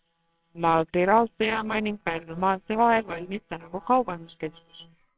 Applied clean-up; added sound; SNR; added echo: neural separator model SepFormer WHAMR!.